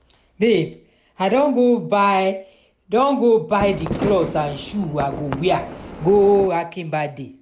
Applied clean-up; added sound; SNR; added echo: none; Fireworks; 10 dB; none.